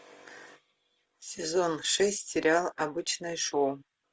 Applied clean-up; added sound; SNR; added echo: none; none; none; none.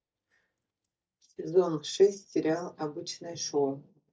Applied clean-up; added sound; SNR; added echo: neural mask model DeepFilterNet 3.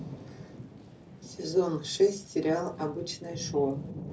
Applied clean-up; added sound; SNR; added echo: none; Thunder / Rain; 12 dB; reverberation time 0.4 s.